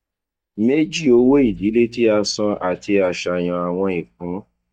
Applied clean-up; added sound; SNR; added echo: neural mask model DeepFilterNet 3.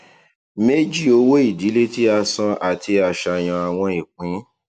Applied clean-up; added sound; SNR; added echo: none; none; none; none.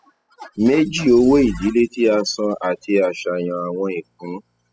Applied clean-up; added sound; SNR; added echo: classical method spectral subtraction.